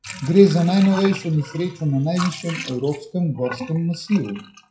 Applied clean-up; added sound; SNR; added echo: classical method WPE with log-MMSE.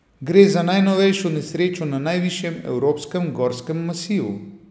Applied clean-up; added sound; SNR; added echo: none; none; none; none.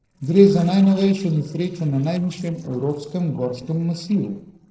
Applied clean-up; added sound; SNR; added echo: neural separator model SepFormer DNS4.